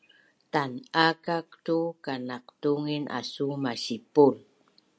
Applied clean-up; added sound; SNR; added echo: none; none; none; none.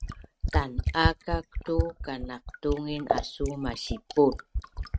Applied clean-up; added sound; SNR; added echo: neural mask model RNNoise.